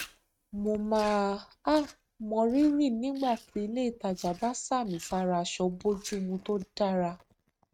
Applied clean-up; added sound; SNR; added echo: neural mask model RNNoise.